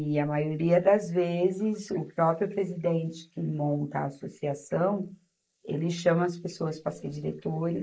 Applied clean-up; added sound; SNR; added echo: neural mask model Resemble Enhance denoiser.